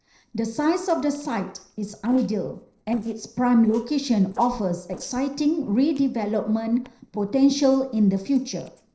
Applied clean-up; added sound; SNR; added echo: neural separator model SepFormer DNS4.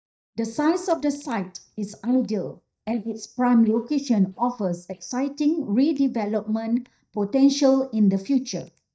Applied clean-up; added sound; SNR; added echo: neural mask model DeepFilterNet 3.